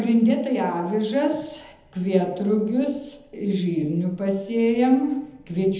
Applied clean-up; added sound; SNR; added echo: none; none; none; reverberation time 0.8 s.